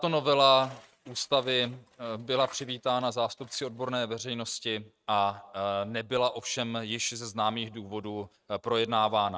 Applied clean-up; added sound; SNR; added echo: neural mask model RNNoise.